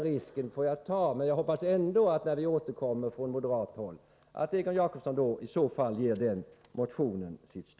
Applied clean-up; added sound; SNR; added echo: none; none; none; none.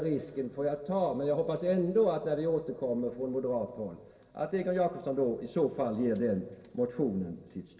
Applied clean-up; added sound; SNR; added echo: none; none; none; reverberation time 2.2 s.